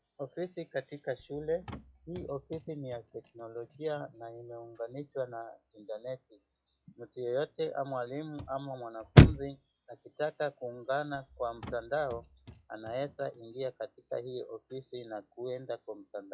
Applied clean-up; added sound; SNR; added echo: classical method log-MMSE.